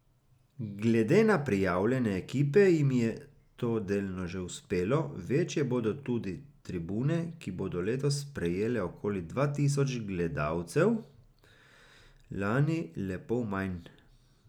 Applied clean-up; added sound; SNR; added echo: none; none; none; none.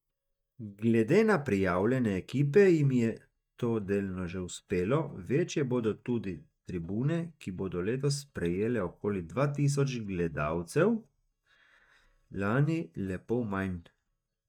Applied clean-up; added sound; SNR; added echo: neural mask model DeepFilterNet 3.